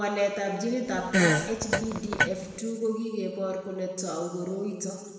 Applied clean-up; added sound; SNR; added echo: none; Fart; -3 dB; reverberation time 1.6 s.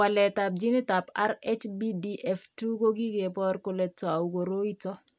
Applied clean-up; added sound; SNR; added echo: none; none; none; none.